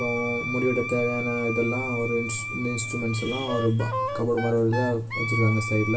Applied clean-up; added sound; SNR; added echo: none; Wind instrument, woodwind instrument; 6 dB; reverberation time 0.2 s.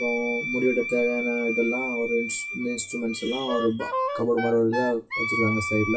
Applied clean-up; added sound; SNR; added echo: classical method WPE with log-MMSE.